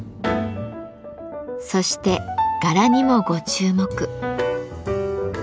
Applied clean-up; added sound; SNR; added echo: none; none; none; none.